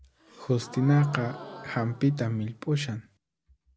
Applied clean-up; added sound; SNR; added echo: none; Gasp; 17 dB; none.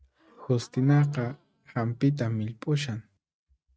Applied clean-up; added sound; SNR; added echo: neural mask model RNNoise.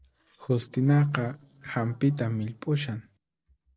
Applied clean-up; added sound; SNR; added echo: neural separator model SepFormer DNS4.